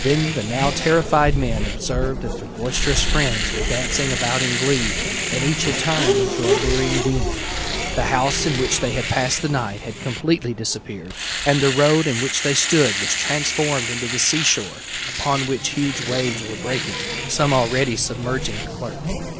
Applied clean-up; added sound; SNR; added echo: none; Domestic sounds, home sounds + Race car, auto racing / Accelerating, revving, vroom; 2 dB; none.